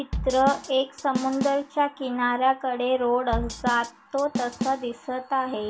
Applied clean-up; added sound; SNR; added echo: none; Drum / Drum kit; 8 dB; reverberation time 0.2 s.